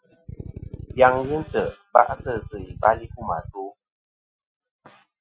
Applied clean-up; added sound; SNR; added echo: classical method Wiener filter.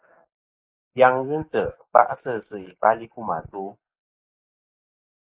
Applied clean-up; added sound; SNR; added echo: neural mask model Resemble Enhance denoiser.